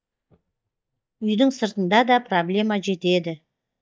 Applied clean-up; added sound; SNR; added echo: neural mask model DeepFilterNet 3.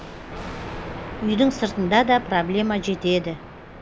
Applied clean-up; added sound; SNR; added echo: none; Thunder; 11 dB; none.